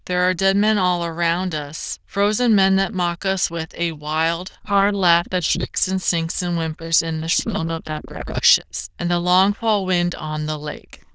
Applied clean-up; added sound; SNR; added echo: neural diffusion model UNIVERSE++.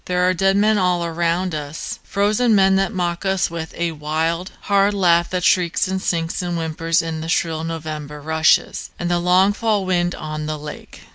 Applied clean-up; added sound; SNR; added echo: none; none; none; none.